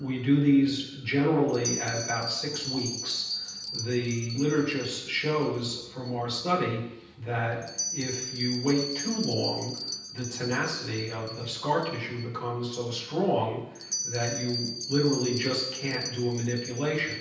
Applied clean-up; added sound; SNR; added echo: none; Bell; 9 dB; reverberation time 0.9 s.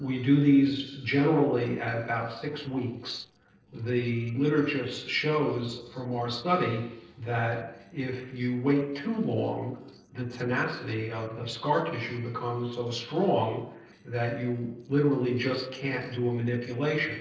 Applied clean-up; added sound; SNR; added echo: neural separator model SepFormer DNS4.